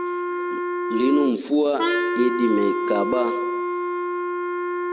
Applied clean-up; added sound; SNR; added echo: none; Wind instrument, woodwind instrument; 0 dB; none.